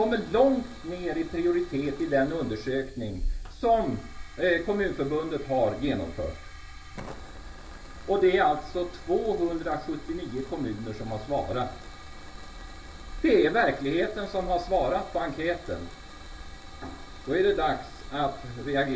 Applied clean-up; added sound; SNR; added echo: none; Hiss / Fire; 20 dB; reverberation time 0.3 s.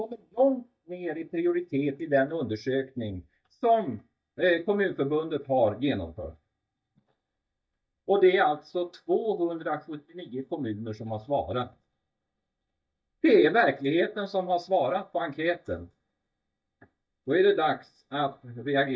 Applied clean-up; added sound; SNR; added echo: neural mask model DeepFilterNet 3.